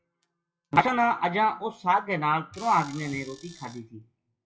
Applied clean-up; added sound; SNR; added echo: classical method WPE with log-MMSE.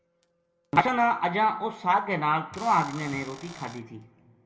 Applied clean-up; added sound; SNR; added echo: none; Cupboard open or close / Door; 18 dB; reverberation time 1.2 s.